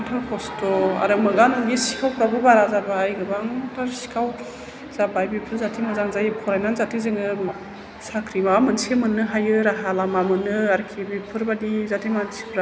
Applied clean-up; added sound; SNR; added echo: none; none; none; none.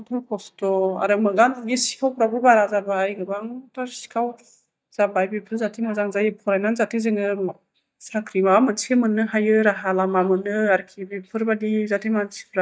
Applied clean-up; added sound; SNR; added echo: neural mask model DeepFilterNet 3.